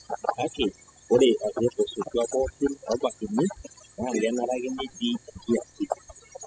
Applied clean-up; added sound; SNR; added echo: classical method spectral subtraction.